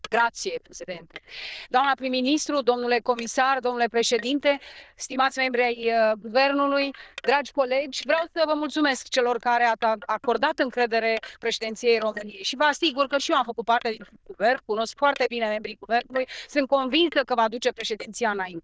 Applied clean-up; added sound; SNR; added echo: neural diffusion model UNIVERSE++.